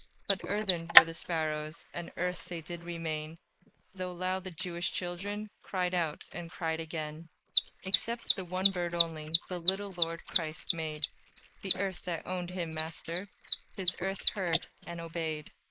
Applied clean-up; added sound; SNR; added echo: neural mask model Resemble Enhance denoiser.